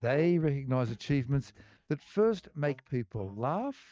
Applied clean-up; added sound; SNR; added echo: neural mask model DeepFilterNet 3.